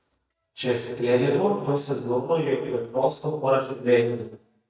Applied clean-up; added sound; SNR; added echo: neural mask model DeepFilterNet 3.